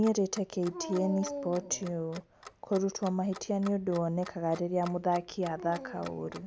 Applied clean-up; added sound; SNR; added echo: none; Dog + Clock; 14 dB; none.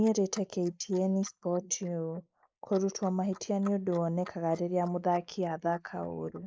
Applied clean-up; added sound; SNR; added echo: neural mask model Resemble Enhance denoiser.